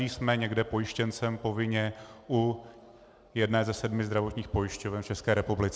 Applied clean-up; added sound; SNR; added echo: none; none; none; none.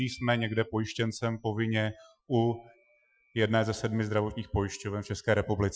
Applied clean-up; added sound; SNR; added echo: classical method Wiener filter.